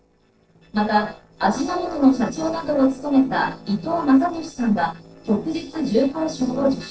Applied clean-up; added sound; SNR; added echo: neural separator model SepFormer DNS4.